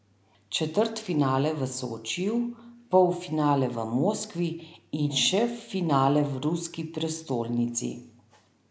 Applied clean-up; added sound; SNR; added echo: none; none; none; none.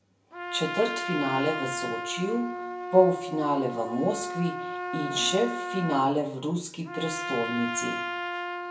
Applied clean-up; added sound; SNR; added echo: none; Trumpet; 6 dB; reverberation time 0.2 s.